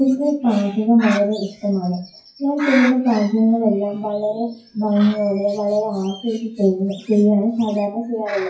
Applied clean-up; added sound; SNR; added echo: classical method WPE with log-MMSE.